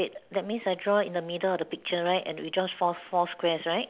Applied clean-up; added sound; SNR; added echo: none; none; none; none.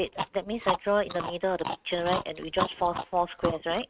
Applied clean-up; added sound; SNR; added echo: neural mask model RNNoise.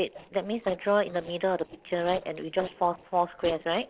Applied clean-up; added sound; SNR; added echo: neural separator model SepFormer DNS4.